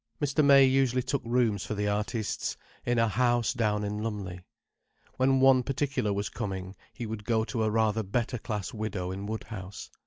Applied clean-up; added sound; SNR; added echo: none; none; none; none.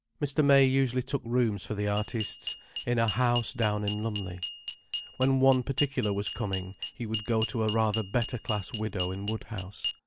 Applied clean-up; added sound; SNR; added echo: none; Glass; 5 dB; none.